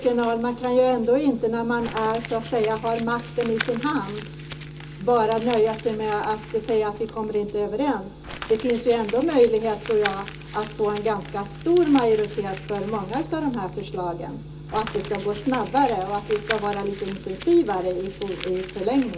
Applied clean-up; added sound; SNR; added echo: none; Crumpling, crinkling; 16 dB; reverberation time 0.2 s.